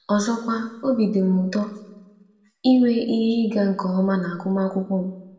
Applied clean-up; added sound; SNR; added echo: none; none; none; reverberation time 0.9 s.